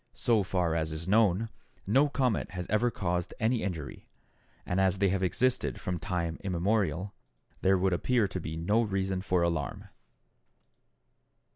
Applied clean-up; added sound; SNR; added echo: none; none; none; none.